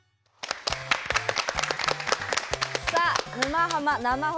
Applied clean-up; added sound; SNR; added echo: none; none; none; none.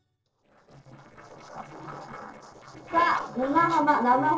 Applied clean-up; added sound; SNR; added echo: neural separator model SepFormer DNS4.